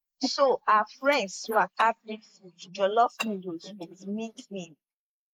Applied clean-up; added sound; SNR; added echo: neural mask model Resemble Enhance denoiser.